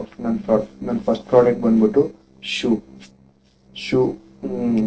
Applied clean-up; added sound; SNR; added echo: neural separator model SepFormer DNS4.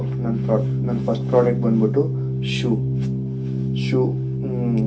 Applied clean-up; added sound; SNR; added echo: none; Organ; -1 dB; reverberation time 0.2 s.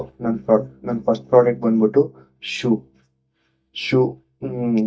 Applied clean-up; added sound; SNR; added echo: neural mask model DeepFilterNet 3.